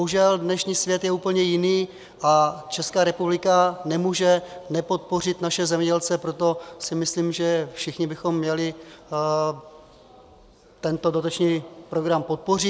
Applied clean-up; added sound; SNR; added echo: none; none; none; none.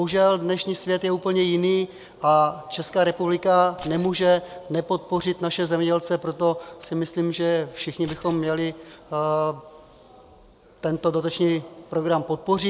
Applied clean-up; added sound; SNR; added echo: none; Keys jangling; 12 dB; none.